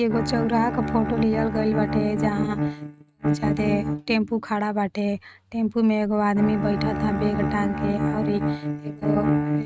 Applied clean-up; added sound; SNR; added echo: neural mask model RNNoise.